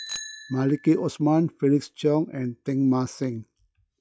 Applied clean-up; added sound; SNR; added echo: classical method log-MMSE.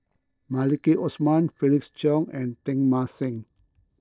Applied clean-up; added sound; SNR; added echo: neural separator model SepFormer DNS4.